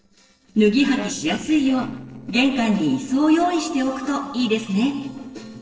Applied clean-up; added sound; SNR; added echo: neural separator model SepFormer DNS4.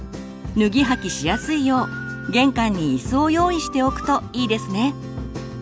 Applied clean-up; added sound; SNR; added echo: none; none; none; none.